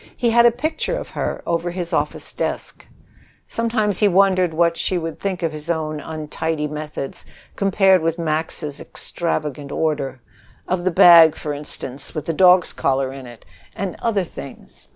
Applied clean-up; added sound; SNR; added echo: none; none; none; none.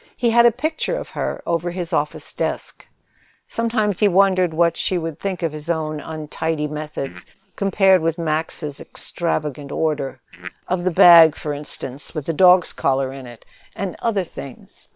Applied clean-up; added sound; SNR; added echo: neural separator model SepFormer WHAM!.